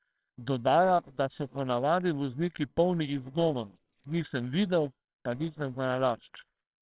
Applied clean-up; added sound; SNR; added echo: neural separator model SepFormer WHAMR!.